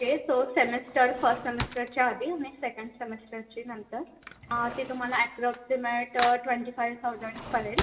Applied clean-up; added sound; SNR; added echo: none; Cutlery, silverware / Drawer open or close; 12 dB; reverberation time 0.8 s.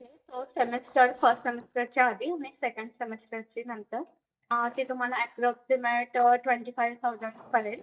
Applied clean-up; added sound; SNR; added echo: neural mask model DeepFilterNet 3.